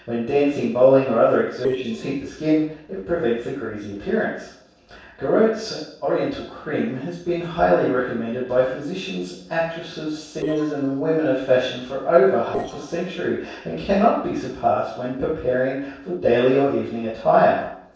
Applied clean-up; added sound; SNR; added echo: neural separator model SepFormer DNS4.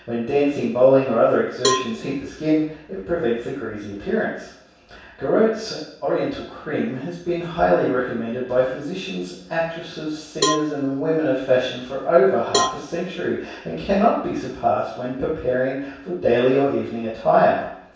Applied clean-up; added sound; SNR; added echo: none; Cowbell; 8 dB; reverberation time 0.7 s.